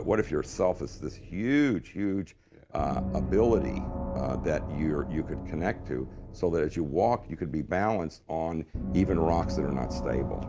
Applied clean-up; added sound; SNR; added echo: none; Gong; 6 dB; none.